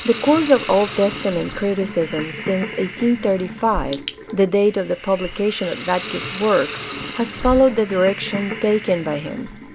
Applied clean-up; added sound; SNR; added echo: none; Hiss; 12 dB; none.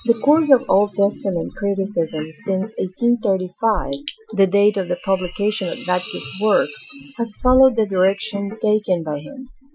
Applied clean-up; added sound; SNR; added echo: classical method Wiener filter.